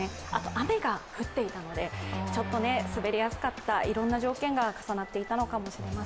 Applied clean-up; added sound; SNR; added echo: none; none; none; none.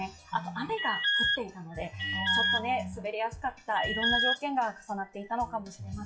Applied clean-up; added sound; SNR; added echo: classical method WPE with log-MMSE.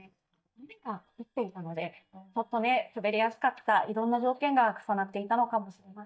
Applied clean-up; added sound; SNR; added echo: neural mask model DeepFilterNet 3.